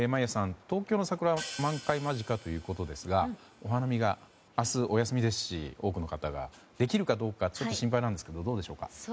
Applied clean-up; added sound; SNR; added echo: none; Hi-hat; 16 dB; none.